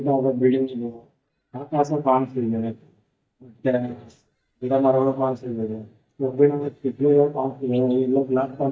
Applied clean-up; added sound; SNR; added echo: neural mask model DeepFilterNet 3.